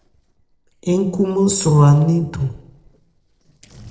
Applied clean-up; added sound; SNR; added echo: neural separator model SepFormer DNS4.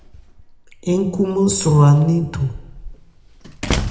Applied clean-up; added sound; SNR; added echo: none; Slam; 11 dB; reverberation time 0.7 s.